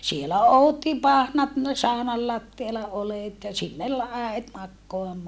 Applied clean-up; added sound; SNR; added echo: none; none; none; none.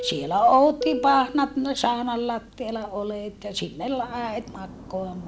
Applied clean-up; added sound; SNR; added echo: none; Fixed-wing aircraft, airplane; 13 dB; none.